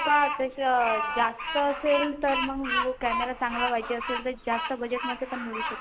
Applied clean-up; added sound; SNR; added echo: none; Bird vocalization, bird call, bird song; 4 dB; none.